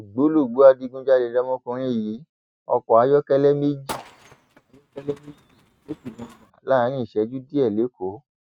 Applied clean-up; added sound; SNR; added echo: neural mask model RNNoise.